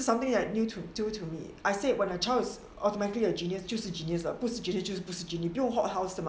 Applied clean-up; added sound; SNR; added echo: none; none; none; none.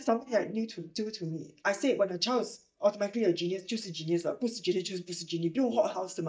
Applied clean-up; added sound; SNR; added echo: neural mask model DeepFilterNet 3.